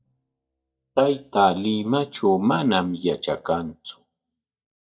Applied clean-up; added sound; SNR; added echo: neural mask model DeepFilterNet 3.